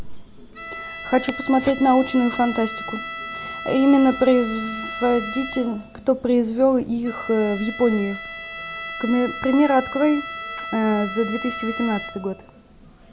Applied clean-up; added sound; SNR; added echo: none; Bowed string instrument; 11 dB; none.